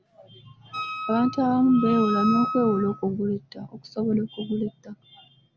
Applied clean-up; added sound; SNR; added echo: none; Wind instrument, woodwind instrument; 7 dB; none.